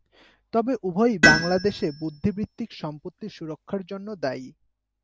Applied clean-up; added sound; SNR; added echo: none; Tools; -1 dB; none.